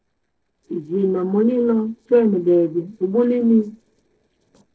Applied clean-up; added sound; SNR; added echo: neural separator model SepFormer DNS4.